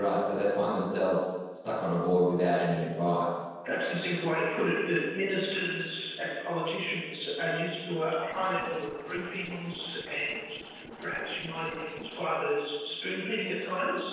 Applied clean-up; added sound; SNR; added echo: neural separator model SepFormer DNS4.